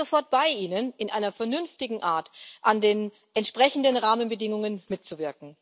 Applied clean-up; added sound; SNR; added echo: none; none; none; none.